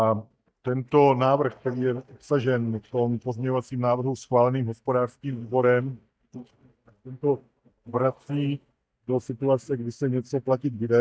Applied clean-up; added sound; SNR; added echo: neural mask model DeepFilterNet 3.